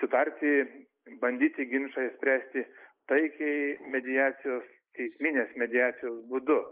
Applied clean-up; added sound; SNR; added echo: neural mask model Resemble Enhance denoiser.